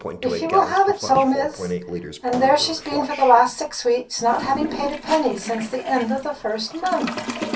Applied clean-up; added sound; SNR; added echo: none; Toilet flush; 10 dB; reverberation time 0.3 s.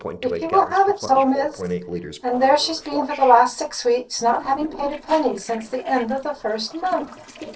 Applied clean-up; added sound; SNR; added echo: neural separator model SepFormer DNS4.